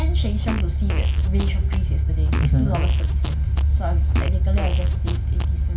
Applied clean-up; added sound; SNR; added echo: none; Fart; 17 dB; reverberation time 3.0 s.